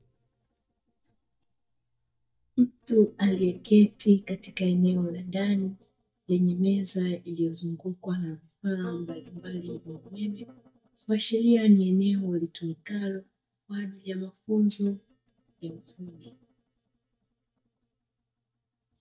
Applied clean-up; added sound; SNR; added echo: neural mask model DeepFilterNet 3.